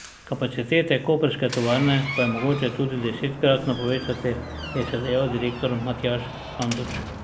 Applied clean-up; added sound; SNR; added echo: none; Door; 10 dB; none.